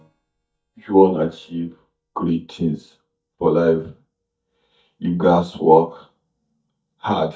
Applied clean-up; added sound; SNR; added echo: neural mask model DeepFilterNet 3.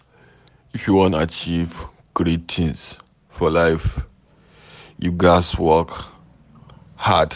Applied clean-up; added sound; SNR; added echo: none; none; none; none.